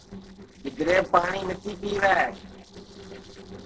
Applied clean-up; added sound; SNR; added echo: neural separator model SepFormer DNS4.